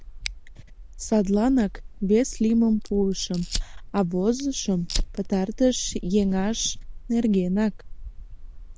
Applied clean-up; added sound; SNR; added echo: none; Fire; 9 dB; none.